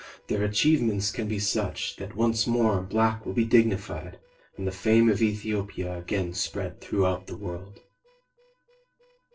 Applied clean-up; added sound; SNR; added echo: neural separator model SepFormer DNS4.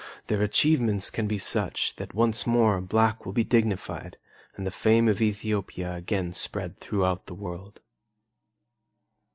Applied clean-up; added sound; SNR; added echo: none; none; none; none.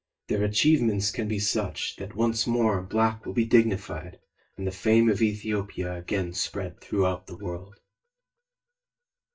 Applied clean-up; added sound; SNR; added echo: neural mask model DeepFilterNet 3.